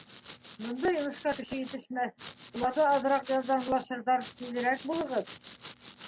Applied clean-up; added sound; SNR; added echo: none; Domestic sounds, home sounds; 13 dB; none.